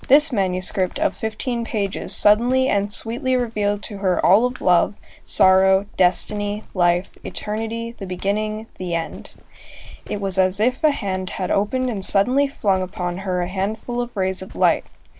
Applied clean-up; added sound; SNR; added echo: none; Walk, footsteps; 15 dB; none.